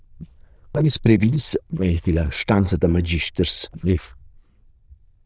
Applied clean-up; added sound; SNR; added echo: neural diffusion model UNIVERSE++.